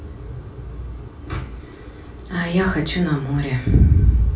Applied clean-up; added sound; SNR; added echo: none; none; none; reverberation time 0.2 s.